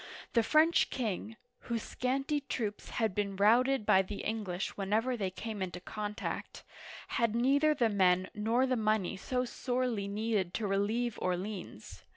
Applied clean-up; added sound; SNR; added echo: none; none; none; none.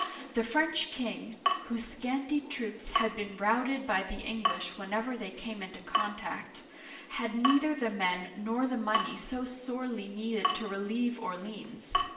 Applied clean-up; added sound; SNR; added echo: none; Drip / Water tap, faucet; 3 dB; reverberation time 0.8 s.